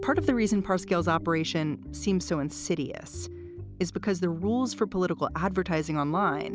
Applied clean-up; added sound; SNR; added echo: none; none; none; none.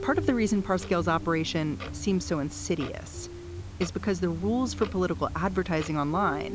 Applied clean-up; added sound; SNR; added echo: none; Clock; 13 dB; none.